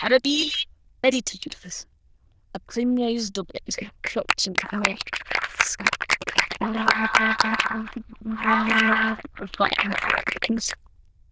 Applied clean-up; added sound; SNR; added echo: neural diffusion model UNIVERSE++.